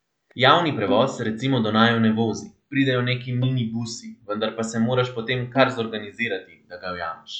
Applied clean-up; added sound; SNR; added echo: none; Bowed string instrument; 13 dB; none.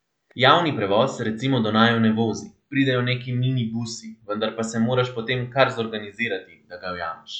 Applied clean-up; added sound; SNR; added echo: none; none; none; none.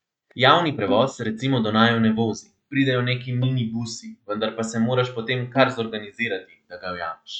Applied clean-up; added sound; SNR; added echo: neural mask model RNNoise.